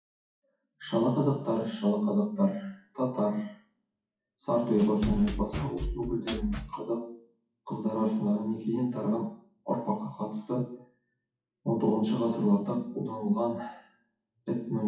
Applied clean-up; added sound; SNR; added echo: classical method WPE with log-MMSE.